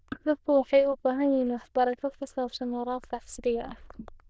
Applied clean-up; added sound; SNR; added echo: neural diffusion model UNIVERSE++.